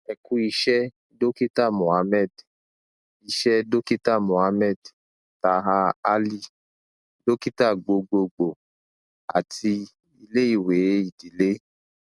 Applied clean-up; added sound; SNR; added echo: none; none; none; none.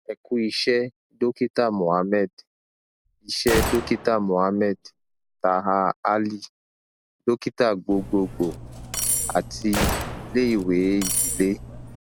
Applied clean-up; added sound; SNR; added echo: none; Gunshot, gunfire + Cutlery, silverware; 5 dB; none.